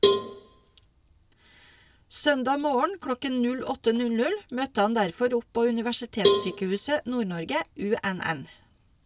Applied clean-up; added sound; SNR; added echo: none; Cowbell; 0 dB; none.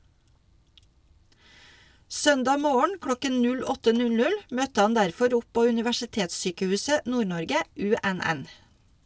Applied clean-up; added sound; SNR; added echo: none; none; none; none.